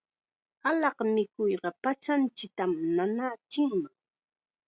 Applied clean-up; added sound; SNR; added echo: none; none; none; none.